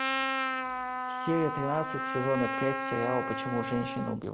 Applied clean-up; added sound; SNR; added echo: none; Trumpet; 1 dB; none.